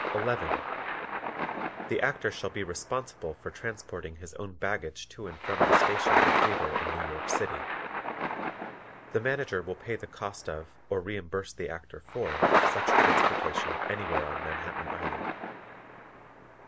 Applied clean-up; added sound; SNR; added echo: none; Thunder; -5 dB; none.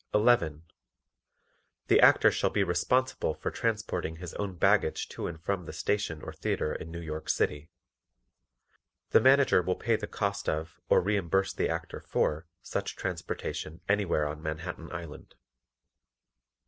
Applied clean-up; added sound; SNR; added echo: none; none; none; none.